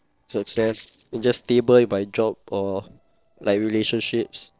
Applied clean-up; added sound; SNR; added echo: neural separator model SepFormer DNS4.